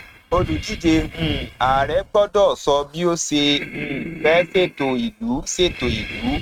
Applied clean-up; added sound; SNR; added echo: neural mask model RNNoise.